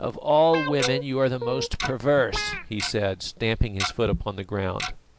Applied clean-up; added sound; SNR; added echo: none; Tick-tock + Guitar; 8 dB; none.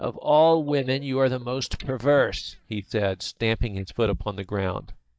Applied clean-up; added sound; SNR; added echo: neural mask model DeepFilterNet 3.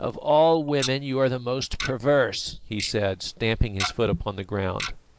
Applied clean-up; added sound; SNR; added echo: neural mask model Resemble Enhance denoiser.